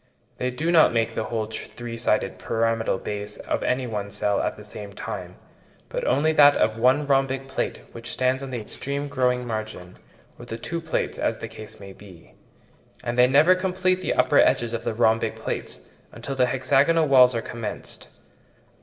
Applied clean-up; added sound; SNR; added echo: neural separator model SepFormer DNS4.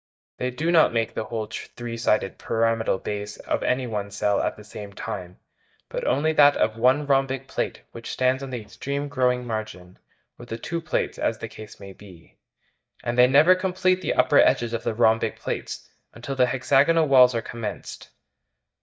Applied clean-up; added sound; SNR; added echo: neural mask model DeepFilterNet 3.